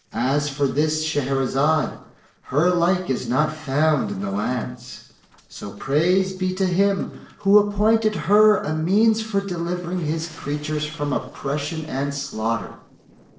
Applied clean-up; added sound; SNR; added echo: neural separator model SepFormer DNS4.